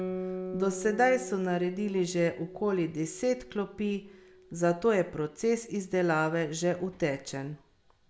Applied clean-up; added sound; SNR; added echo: none; Guitar; 13 dB; none.